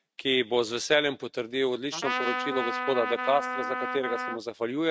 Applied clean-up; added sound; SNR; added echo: neural mask model RNNoise.